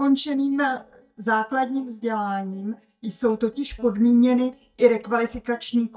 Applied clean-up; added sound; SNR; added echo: neural mask model DeepFilterNet 3.